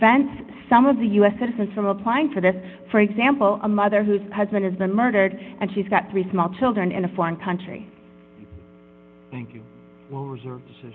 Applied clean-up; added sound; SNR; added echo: none; none; none; none.